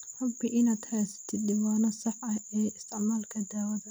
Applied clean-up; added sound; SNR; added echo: none; none; none; none.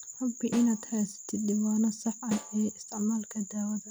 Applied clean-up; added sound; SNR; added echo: none; Snare drum; 13 dB; none.